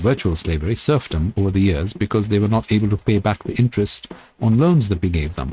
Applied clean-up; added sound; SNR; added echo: neural mask model RNNoise.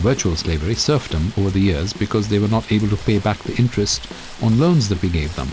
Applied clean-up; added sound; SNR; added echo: none; Stream + Drum kit; 16 dB; none.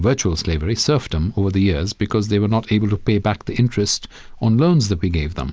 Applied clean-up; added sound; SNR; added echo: none; none; none; none.